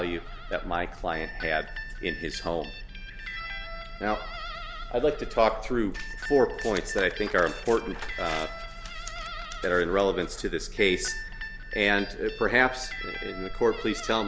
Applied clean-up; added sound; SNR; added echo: none; Guitar; 12 dB; none.